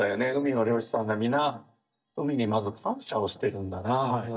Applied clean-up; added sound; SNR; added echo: neural mask model DeepFilterNet 3.